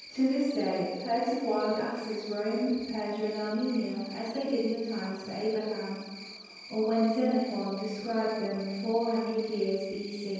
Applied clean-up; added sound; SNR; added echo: none; Cricket; 17 dB; reverberation time 1.2 s.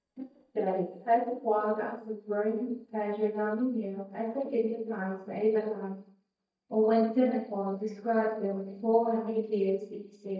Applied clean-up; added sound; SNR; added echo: neural mask model DeepFilterNet 3.